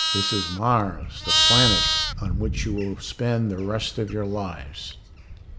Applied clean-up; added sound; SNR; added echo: none; Livestock, farm animals, working animals; -1 dB; none.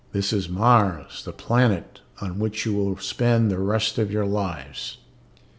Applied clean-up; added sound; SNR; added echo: none; none; none; none.